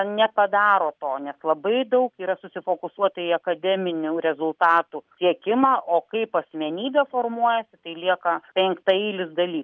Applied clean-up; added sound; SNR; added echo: none; none; none; none.